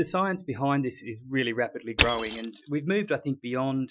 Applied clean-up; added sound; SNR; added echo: classical method Wiener filter.